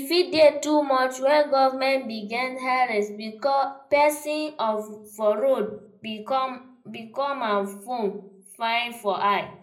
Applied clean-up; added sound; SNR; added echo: none; none; none; reverberation time 0.5 s.